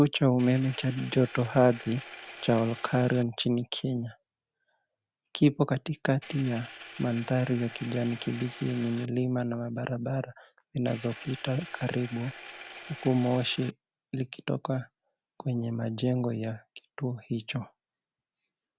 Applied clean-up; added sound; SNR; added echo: none; Engine; 14 dB; none.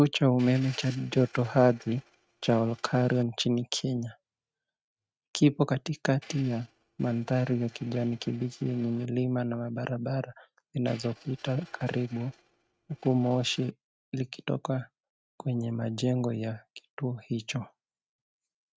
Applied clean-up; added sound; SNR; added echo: neural mask model RNNoise.